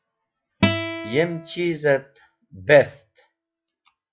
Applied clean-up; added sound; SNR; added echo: classical method log-MMSE.